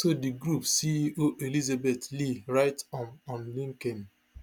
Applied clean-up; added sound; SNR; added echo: none; none; none; none.